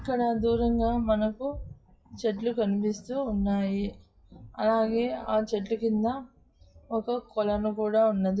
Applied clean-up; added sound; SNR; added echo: classical method WPE with log-MMSE.